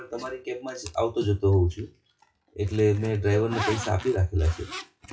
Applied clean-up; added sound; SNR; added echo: classical method WPE with log-MMSE.